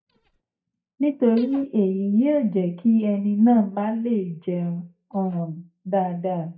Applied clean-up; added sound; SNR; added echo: neural mask model DeepFilterNet 3.